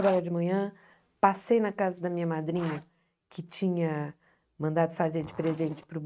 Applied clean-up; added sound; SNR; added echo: neural mask model RNNoise.